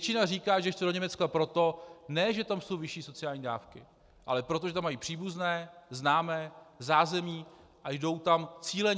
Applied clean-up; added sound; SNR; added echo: none; none; none; none.